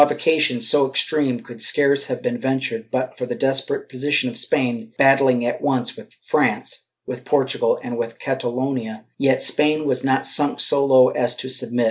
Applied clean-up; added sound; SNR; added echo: none; none; none; none.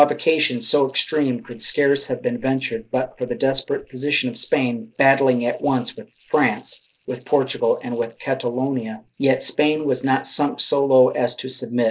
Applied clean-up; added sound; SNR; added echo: neural separator model SepFormer DNS4.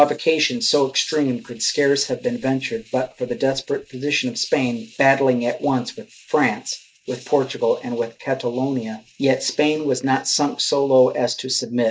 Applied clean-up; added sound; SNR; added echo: neural mask model RNNoise.